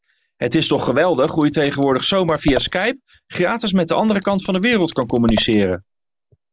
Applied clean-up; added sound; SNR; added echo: none; Scissors; 14 dB; none.